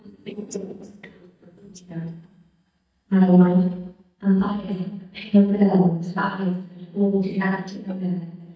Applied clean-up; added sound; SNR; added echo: neural mask model DeepFilterNet 3.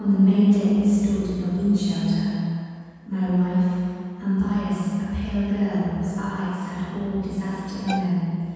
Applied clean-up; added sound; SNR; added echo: none; Bowed string instrument; 10 dB; reverberation time 2.1 s.